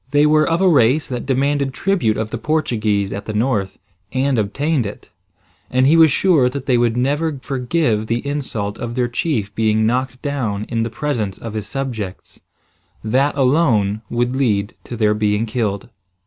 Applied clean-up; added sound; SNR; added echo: none; none; none; none.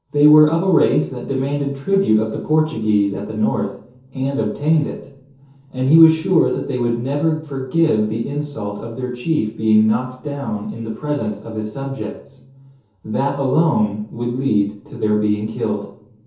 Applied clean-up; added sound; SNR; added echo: none; none; none; reverberation time 0.6 s.